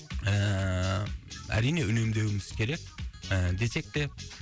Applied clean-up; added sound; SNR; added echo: none; none; none; none.